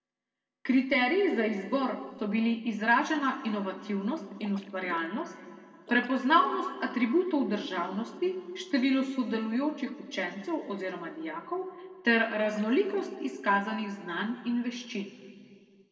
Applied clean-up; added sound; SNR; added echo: neural separator model SepFormer DNS4.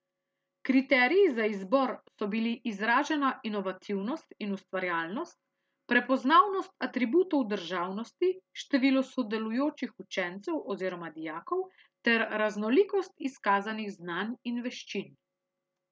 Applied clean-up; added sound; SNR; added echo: none; none; none; none.